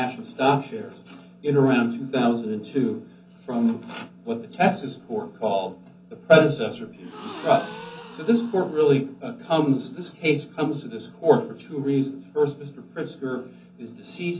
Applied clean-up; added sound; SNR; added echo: none; Gasp; 18 dB; reverberation time 0.3 s.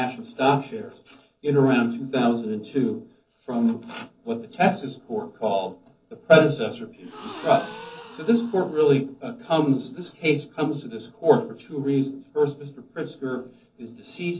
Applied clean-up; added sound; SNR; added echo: neural separator model SepFormer DNS4.